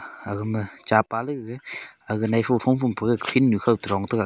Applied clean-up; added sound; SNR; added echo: none; none; none; none.